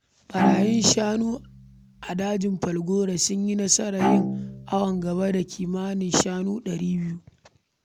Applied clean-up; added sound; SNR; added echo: none; Bowed string instrument; 4 dB; none.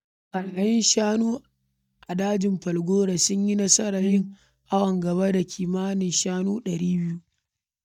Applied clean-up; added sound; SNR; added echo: neural mask model DeepFilterNet 3.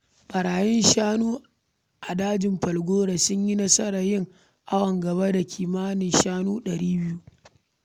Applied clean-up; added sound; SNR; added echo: none; none; none; none.